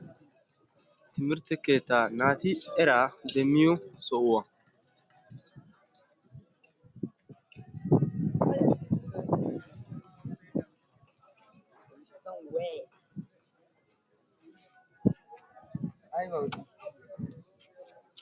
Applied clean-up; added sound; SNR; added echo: none; none; none; none.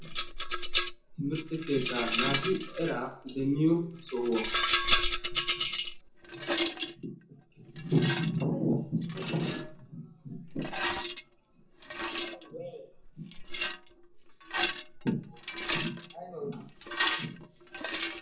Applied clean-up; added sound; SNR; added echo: none; Rattle; -2 dB; reverberation time 0.6 s.